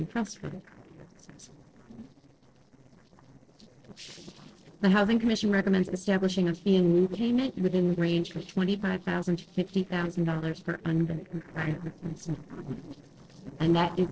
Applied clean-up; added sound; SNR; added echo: neural separator model SepFormer DNS4.